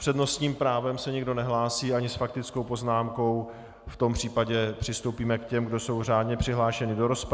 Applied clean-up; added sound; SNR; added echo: none; none; none; none.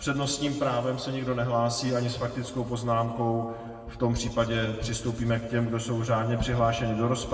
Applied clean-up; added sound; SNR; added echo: none; none; none; reverberation time 1.9 s.